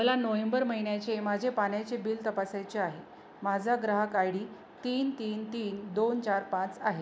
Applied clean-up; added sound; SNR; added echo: none; none; none; none.